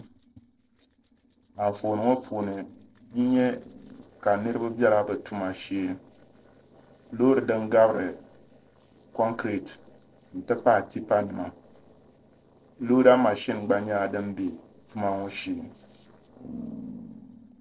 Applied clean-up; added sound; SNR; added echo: neural separator model SepFormer DNS4.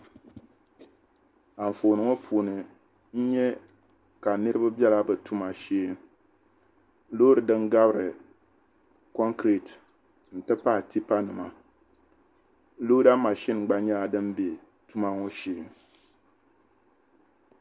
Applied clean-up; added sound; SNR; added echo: none; none; none; none.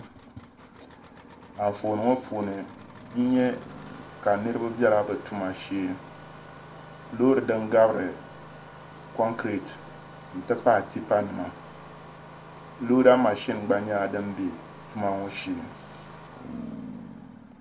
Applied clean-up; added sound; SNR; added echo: none; Engine starting; 16 dB; reverberation time 0.3 s.